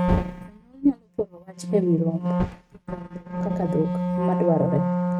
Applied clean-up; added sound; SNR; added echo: neural mask model RNNoise.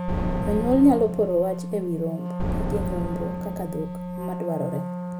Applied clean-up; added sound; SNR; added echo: none; Boom + Wind instrument, woodwind instrument; 3 dB; none.